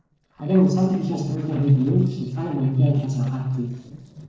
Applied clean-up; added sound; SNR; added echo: neural separator model SepFormer DNS4.